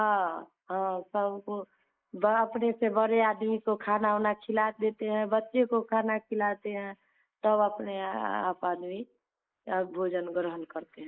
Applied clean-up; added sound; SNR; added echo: neural mask model Resemble Enhance denoiser.